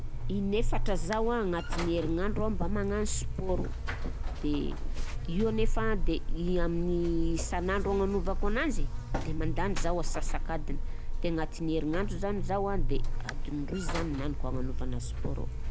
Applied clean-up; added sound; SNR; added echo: none; Buzz; -3 dB; none.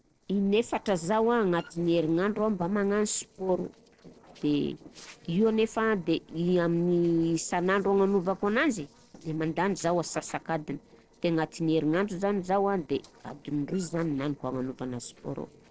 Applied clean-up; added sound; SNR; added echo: neural separator model SepFormer DNS4.